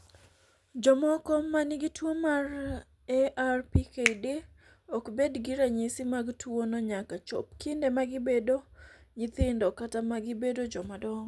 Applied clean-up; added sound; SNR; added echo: none; Finger snapping; 8 dB; none.